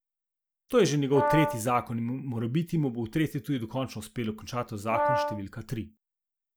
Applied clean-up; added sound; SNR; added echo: none; Brass instrument; 0 dB; none.